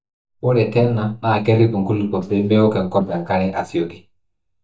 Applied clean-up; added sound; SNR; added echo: neural mask model DeepFilterNet 3.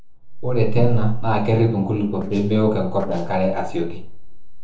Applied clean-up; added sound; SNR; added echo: neural separator model SepFormer DNS4.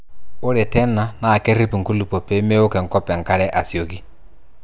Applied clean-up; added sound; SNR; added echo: none; none; none; none.